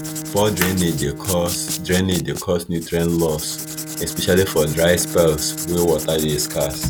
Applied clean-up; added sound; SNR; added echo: none; Bowed string instrument + Writing; 9 dB; none.